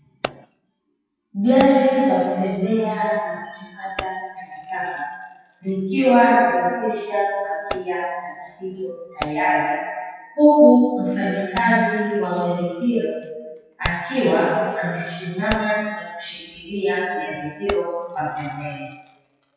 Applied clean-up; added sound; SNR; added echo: classical method WPE with log-MMSE.